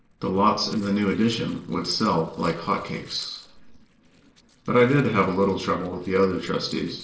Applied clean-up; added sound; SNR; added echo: neural separator model SepFormer DNS4.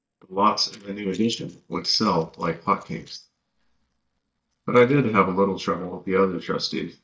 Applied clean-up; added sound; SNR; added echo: neural mask model DeepFilterNet 3.